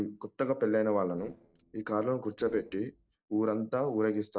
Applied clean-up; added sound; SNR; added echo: neural separator model SepFormer DNS4.